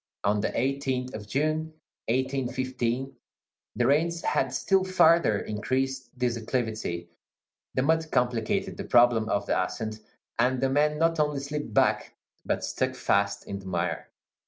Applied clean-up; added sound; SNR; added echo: none; none; none; none.